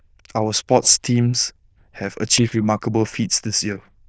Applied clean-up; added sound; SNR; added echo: neural diffusion model UNIVERSE++.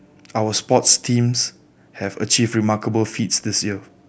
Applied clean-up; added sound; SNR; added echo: none; none; none; none.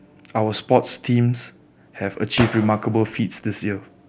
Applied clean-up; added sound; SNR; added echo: none; Gunshot, gunfire; 11 dB; none.